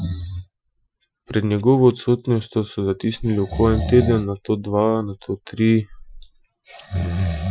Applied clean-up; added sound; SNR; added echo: classical method Wiener filter.